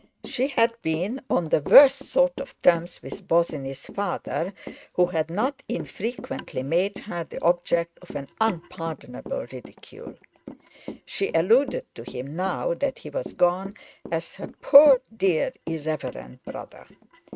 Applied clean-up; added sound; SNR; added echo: neural mask model RNNoise.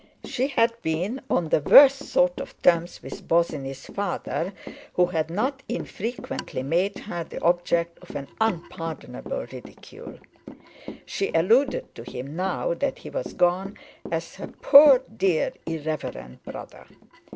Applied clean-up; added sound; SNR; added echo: none; Walk, footsteps / Run; 17 dB; none.